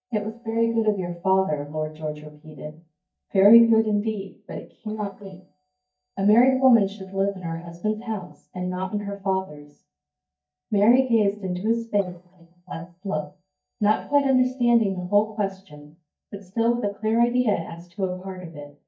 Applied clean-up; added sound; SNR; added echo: neural mask model DeepFilterNet 3.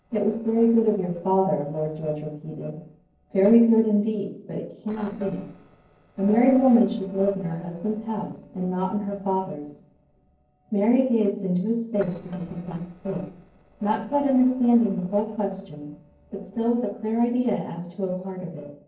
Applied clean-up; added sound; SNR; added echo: neural separator model SepFormer DNS4.